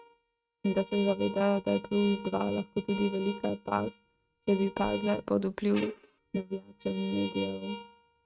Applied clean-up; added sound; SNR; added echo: neural mask model RNNoise.